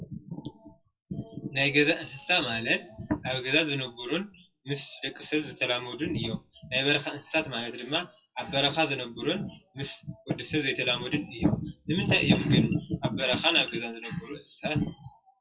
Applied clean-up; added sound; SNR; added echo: classical method WPE with log-MMSE.